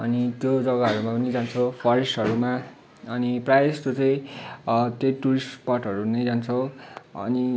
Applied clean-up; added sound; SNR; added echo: none; none; none; none.